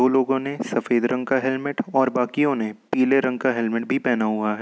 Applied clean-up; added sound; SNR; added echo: none; none; none; none.